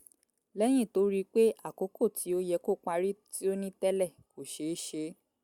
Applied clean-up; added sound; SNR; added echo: none; none; none; none.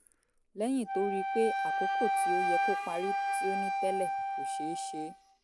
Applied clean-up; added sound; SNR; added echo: none; Wind instrument, woodwind instrument; -3 dB; none.